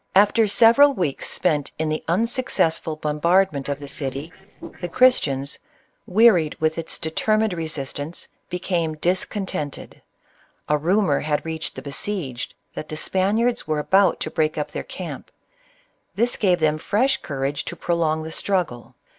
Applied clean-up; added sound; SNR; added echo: neural separator model SepFormer DNS4.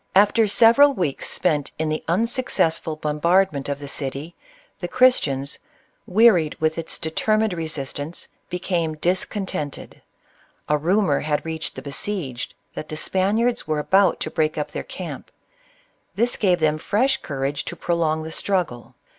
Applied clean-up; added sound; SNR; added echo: none; none; none; none.